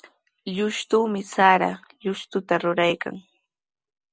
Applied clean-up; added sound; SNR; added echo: none; none; none; none.